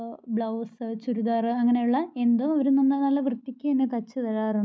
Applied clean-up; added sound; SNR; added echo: none; none; none; none.